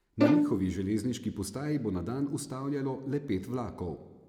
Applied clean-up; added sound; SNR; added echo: none; Bowed string instrument; -1 dB; none.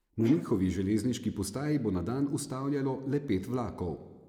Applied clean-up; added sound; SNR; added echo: neural mask model Resemble Enhance denoiser.